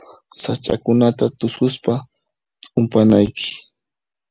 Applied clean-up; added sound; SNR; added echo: none; none; none; none.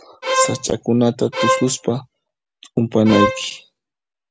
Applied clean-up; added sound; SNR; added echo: none; Bowed string instrument; 1 dB; none.